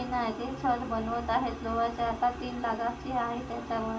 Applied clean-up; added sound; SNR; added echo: none; none; none; reverberation time 0.2 s.